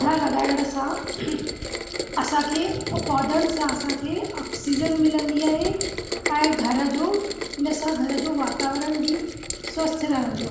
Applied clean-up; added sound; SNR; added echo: none; Rain; 8 dB; reverberation time 1.1 s.